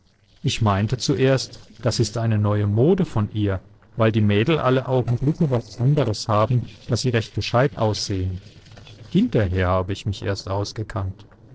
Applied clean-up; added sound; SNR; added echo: neural separator model SepFormer DNS4.